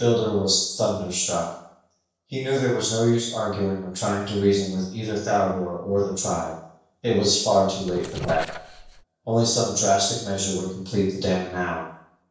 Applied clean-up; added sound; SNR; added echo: neural separator model SepFormer DNS4.